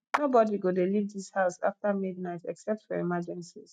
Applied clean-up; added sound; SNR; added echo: neural mask model RNNoise.